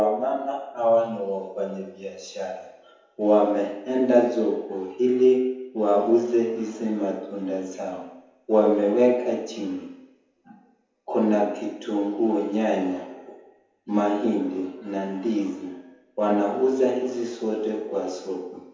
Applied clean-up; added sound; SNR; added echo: none; none; none; reverberation time 0.9 s.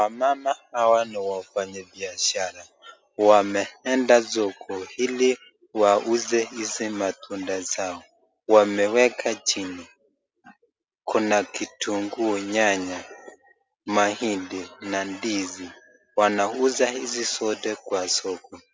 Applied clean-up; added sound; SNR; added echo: none; none; none; none.